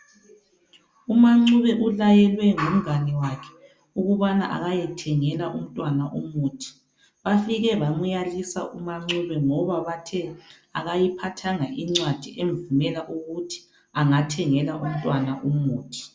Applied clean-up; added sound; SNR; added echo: none; none; none; none.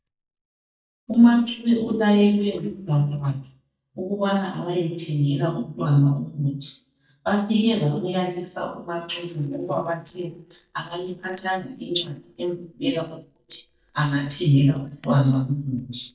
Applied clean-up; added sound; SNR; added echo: neural mask model DeepFilterNet 3.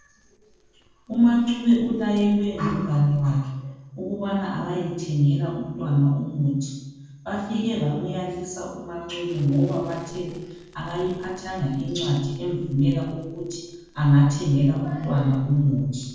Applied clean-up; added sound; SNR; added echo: neural separator model SepFormer DNS4.